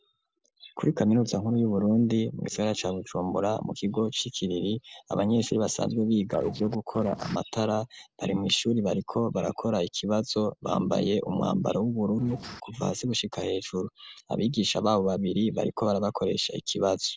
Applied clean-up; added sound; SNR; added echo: neural separator model SepFormer DNS4.